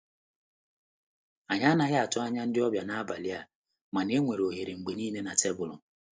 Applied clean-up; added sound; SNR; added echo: none; none; none; none.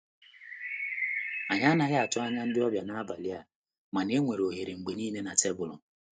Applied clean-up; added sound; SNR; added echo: neural mask model RNNoise.